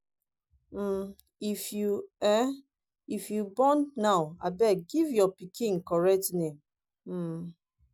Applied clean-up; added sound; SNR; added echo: none; none; none; none.